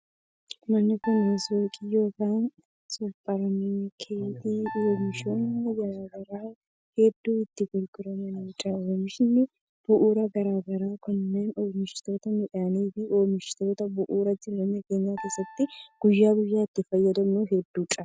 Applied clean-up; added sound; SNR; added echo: none; Piano; 17 dB; none.